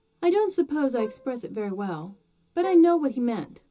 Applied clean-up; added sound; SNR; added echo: none; Bowed string instrument; 19 dB; reverberation time 0.2 s.